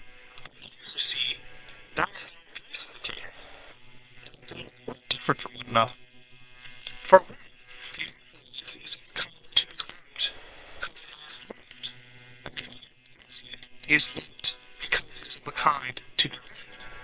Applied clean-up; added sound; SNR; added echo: neural separator model SepFormer WHAM!.